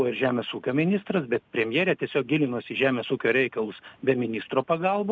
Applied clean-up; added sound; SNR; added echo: none; none; none; none.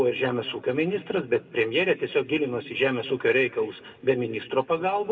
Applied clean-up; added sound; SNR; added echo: none; none; none; reverberation time 1.5 s.